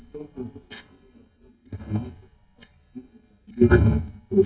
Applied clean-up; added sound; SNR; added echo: neural mask model DeepFilterNet 3.